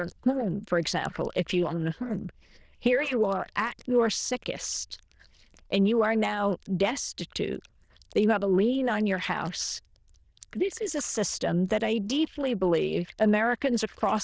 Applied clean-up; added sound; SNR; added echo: neural diffusion model UNIVERSE++.